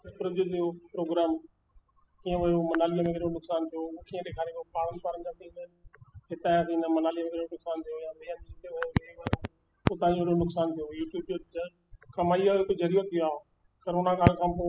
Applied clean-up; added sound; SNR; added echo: classical method spectral subtraction.